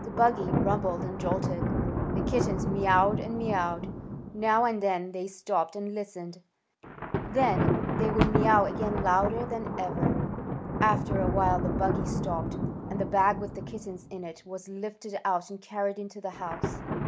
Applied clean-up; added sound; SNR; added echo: none; Thunder; 1 dB; none.